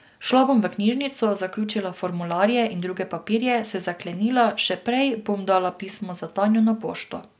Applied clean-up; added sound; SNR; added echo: none; none; none; none.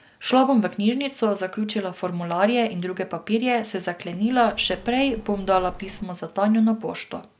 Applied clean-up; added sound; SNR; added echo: none; Bird; 18 dB; none.